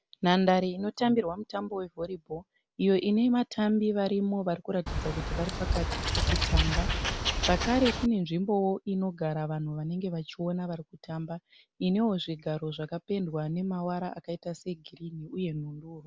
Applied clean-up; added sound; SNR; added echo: none; Wild animals; -1 dB; none.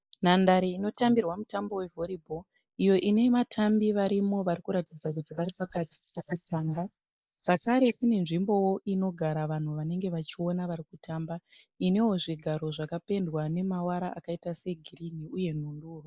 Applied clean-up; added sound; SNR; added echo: neural mask model Resemble Enhance denoiser.